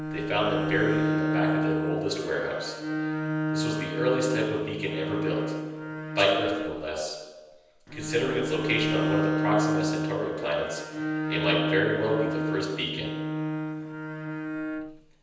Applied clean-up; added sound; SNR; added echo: none; Bowed string instrument; 0 dB; reverberation time 1.1 s.